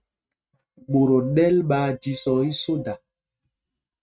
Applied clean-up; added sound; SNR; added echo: neural mask model RNNoise.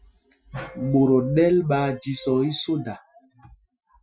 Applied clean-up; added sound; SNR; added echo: classical method Wiener filter.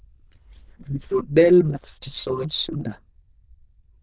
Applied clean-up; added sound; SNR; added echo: neural diffusion model UNIVERSE++.